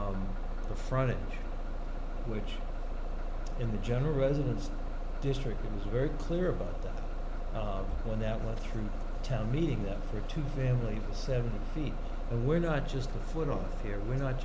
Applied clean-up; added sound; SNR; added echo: none; Bus; -2 dB; none.